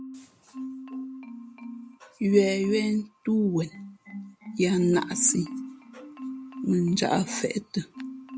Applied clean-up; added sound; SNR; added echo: none; Marimba, xylophone; 12 dB; none.